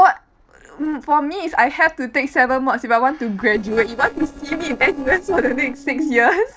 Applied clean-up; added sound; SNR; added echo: neural separator model SepFormer DNS4.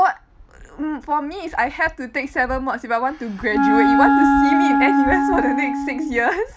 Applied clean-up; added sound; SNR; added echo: none; Wind instrument, woodwind instrument; -4 dB; none.